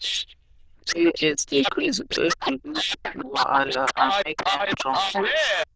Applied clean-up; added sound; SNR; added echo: neural diffusion model UNIVERSE++.